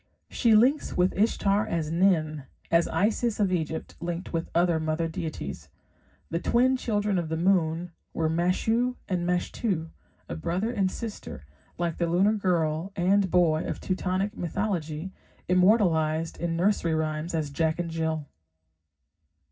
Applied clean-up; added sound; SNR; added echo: none; none; none; reverberation time 0.4 s.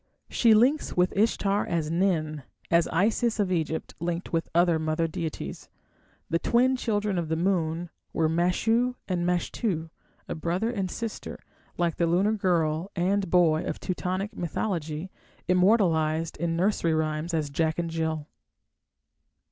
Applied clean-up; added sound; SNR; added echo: none; none; none; none.